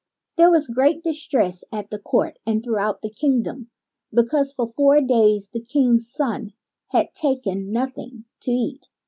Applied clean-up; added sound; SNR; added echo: none; none; none; none.